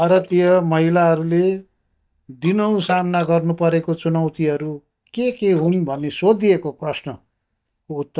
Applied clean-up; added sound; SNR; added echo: neural mask model DeepFilterNet 3.